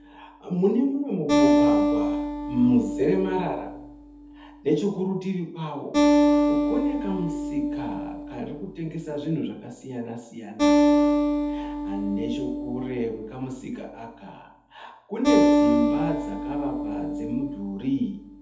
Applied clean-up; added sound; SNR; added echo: none; Acoustic guitar; -4 dB; reverberation time 0.7 s.